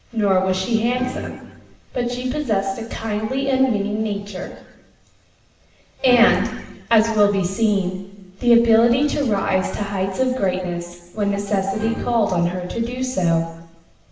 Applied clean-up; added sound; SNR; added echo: none; Musical instrument; 15 dB; reverberation time 1.0 s.